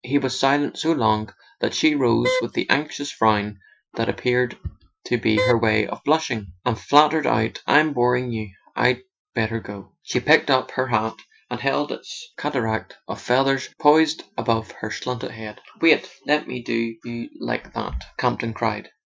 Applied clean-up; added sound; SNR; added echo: classical method Wiener filter.